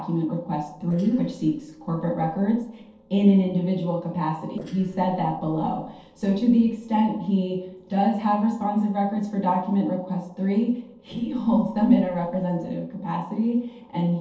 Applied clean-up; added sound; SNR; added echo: neural separator model SepFormer DNS4.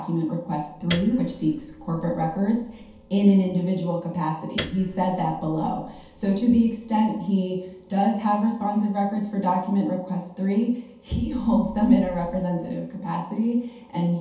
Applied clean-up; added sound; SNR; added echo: none; Piano; 16 dB; reverberation time 0.8 s.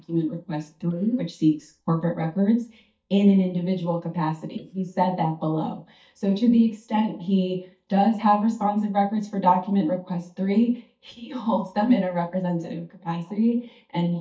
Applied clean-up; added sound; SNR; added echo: neural mask model DeepFilterNet 3.